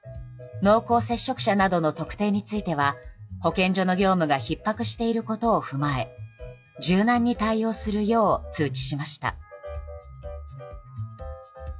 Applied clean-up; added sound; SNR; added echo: classical method WPE with log-MMSE.